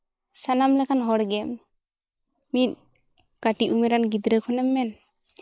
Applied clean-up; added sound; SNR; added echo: neural mask model Resemble Enhance denoiser.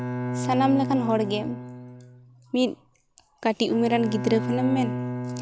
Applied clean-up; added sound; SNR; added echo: none; Bowed string instrument; 6 dB; none.